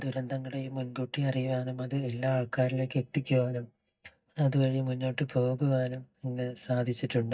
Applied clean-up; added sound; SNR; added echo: neural mask model DeepFilterNet 3.